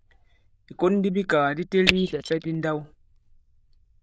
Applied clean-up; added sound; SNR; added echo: neural diffusion model UNIVERSE++.